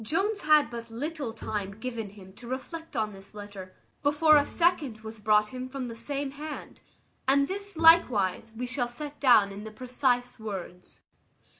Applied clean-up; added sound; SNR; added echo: none; Bowed string instrument; 18 dB; none.